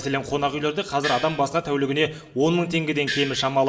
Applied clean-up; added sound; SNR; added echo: none; Gong; 7 dB; reverberation time 0.6 s.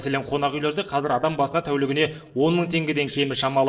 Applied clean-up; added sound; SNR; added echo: neural separator model SepFormer DNS4.